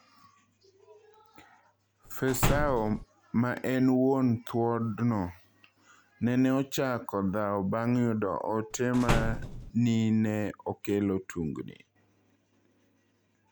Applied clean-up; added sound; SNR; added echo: none; Slam; 1 dB; none.